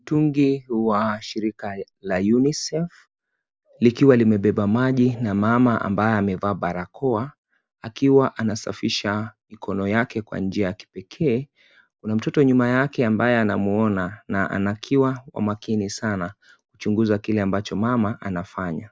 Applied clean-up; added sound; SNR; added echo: none; none; none; none.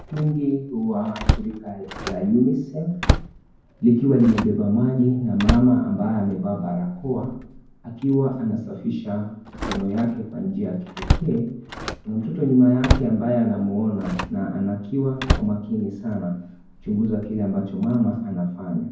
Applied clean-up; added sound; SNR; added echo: none; Slam; 7 dB; reverberation time 0.9 s.